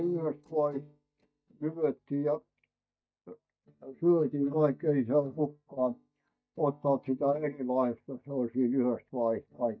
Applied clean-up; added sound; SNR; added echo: neural mask model DeepFilterNet 3.